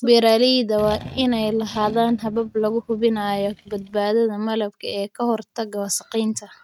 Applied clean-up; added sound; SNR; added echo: neural mask model RNNoise.